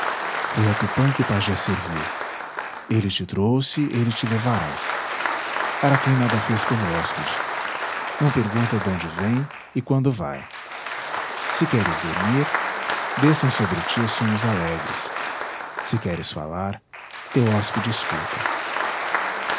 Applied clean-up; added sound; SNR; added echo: none; Applause; 3 dB; none.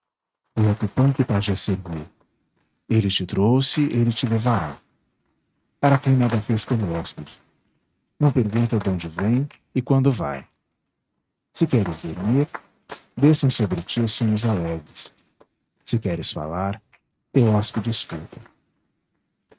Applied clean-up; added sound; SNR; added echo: neural mask model RNNoise.